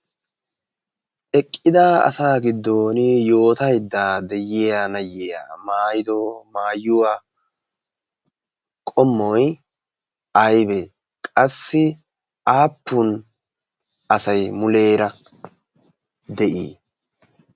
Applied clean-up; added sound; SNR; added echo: none; none; none; none.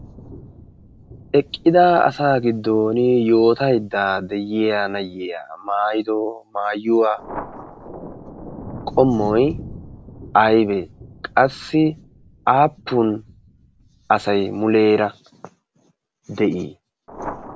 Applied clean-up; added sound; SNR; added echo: none; Thunder; 19 dB; none.